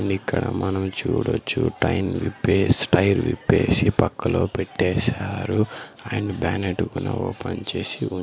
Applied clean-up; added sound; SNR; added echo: none; none; none; none.